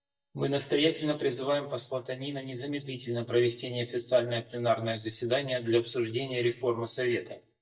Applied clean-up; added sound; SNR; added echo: neural mask model DeepFilterNet 3.